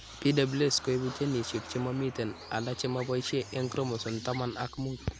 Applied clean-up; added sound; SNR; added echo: none; Engine starting / Motor vehicle (road); 17 dB; none.